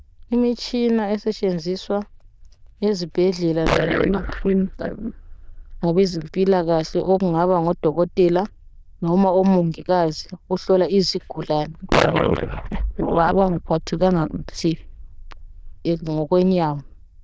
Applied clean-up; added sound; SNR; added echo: neural diffusion model UNIVERSE++.